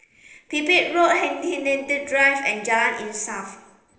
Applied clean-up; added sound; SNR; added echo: neural separator model SepFormer DNS4.